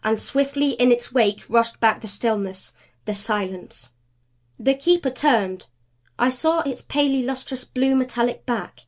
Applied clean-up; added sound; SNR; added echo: none; none; none; none.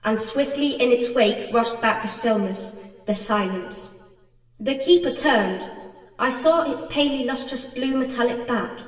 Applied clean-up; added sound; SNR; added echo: none; none; none; reverberation time 1.4 s.